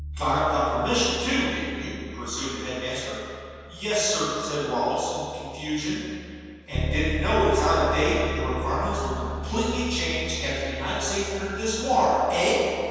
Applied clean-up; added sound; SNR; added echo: none; Bass guitar; 8 dB; reverberation time 2.1 s.